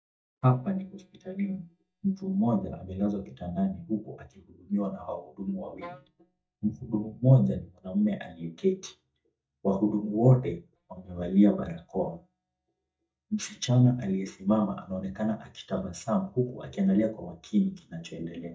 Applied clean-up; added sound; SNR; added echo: neural mask model DeepFilterNet 3.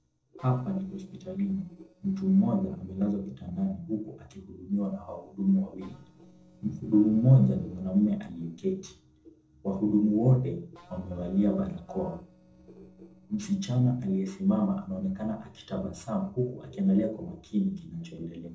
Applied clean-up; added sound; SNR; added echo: neural separator model SepFormer DNS4.